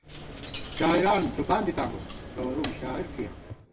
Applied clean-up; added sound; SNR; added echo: none; Coin (dropping); 10 dB; reverberation time 1.5 s.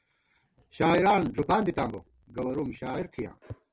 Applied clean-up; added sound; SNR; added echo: none; none; none; none.